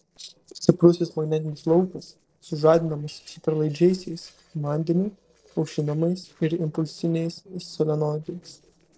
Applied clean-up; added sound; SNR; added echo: neural separator model SepFormer DNS4.